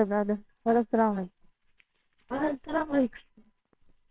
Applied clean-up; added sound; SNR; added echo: neural separator model SepFormer WHAMR!.